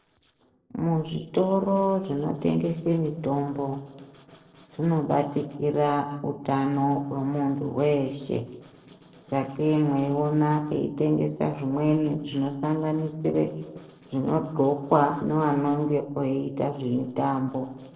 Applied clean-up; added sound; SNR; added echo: neural separator model SepFormer DNS4.